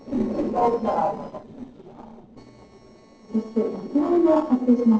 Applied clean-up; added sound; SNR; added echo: neural separator model SepFormer DNS4.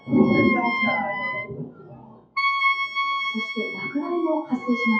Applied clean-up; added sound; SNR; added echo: classical method WPE with log-MMSE.